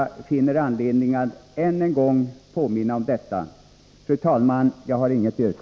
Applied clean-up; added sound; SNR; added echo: none; none; none; none.